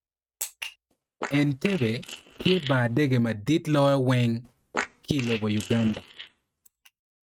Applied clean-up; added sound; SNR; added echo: neural mask model RNNoise.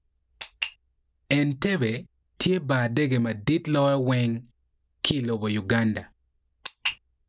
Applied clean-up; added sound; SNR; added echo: none; none; none; none.